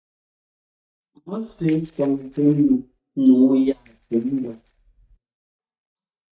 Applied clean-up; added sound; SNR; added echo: neural mask model DeepFilterNet 3.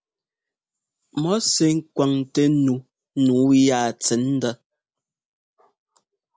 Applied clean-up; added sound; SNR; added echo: none; none; none; none.